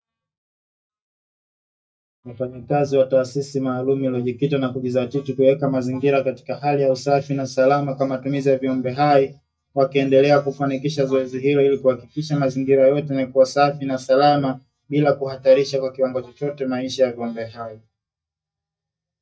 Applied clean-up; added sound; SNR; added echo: neural mask model DeepFilterNet 3.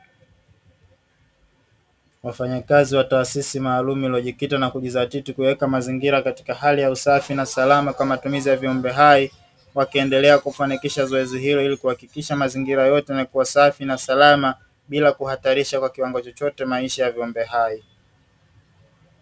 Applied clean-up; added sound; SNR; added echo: none; none; none; none.